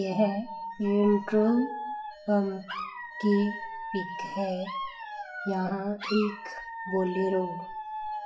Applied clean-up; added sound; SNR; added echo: classical method WPE with log-MMSE.